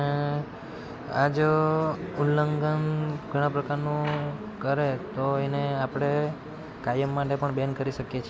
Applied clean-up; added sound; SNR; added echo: none; none; none; none.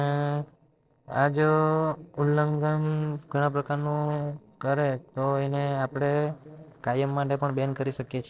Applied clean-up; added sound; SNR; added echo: neural separator model SepFormer DNS4.